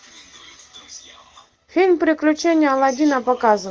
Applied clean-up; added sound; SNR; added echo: none; none; none; none.